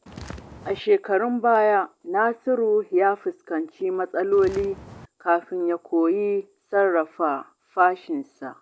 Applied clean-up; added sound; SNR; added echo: none; Walk, footsteps; 16 dB; none.